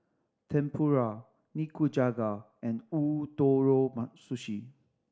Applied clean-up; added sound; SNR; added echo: none; none; none; none.